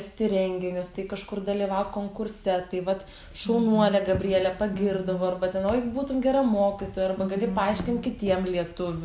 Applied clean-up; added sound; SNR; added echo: none; none; none; none.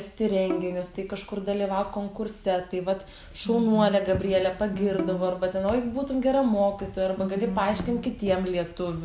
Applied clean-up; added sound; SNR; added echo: none; Bowed string instrument; 13 dB; none.